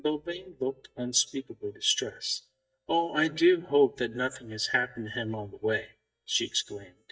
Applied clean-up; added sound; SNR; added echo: neural mask model DeepFilterNet 3.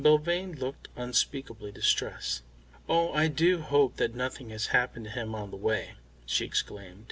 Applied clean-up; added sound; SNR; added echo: none; none; none; none.